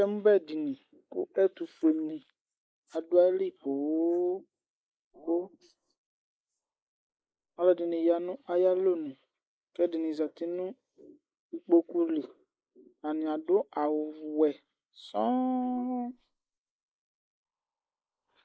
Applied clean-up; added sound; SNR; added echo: neural mask model Resemble Enhance denoiser.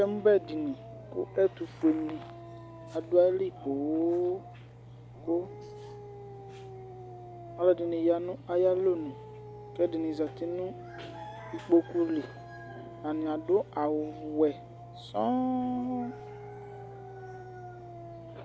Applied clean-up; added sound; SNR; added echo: none; Engine + Dog; 14 dB; none.